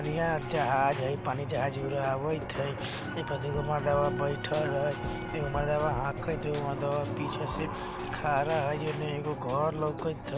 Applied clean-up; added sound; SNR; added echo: none; Organ + Keyboard (musical); 5 dB; none.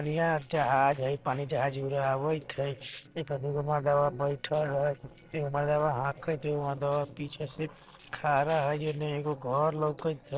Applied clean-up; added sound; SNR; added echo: neural separator model SepFormer DNS4.